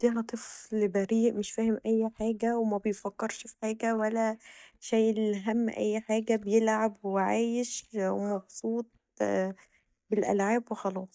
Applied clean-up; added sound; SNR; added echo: neural mask model DeepFilterNet 3.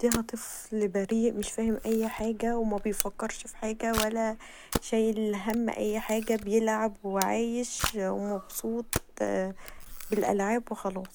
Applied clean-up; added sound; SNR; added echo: none; Camera; 10 dB; none.